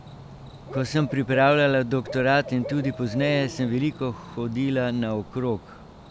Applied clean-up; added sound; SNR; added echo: none; Cricket / Bird; 14 dB; none.